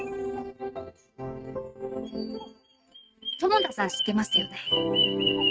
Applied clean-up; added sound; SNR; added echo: neural mask model RNNoise.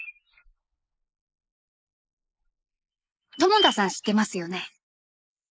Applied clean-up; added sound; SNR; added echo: neural mask model Resemble Enhance denoiser.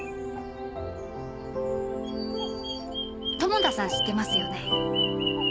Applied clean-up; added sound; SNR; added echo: none; Bird vocalization, bird call, bird song; 4 dB; none.